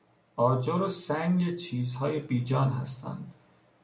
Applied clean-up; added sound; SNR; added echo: none; none; none; none.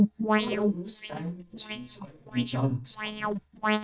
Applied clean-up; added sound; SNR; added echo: neural mask model DeepFilterNet 3.